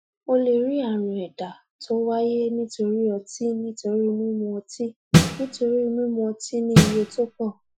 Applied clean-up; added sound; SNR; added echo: classical method Wiener filter.